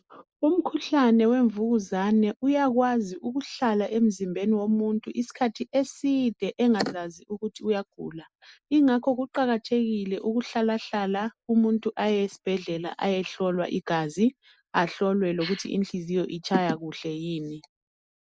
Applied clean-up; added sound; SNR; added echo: neural mask model Resemble Enhance denoiser.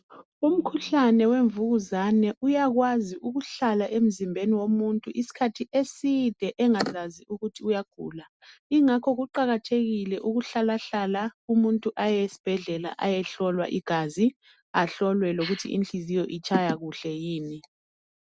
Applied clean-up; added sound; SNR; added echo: none; none; none; none.